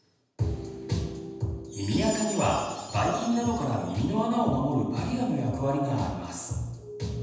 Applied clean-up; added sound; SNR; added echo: none; none; none; reverberation time 1.1 s.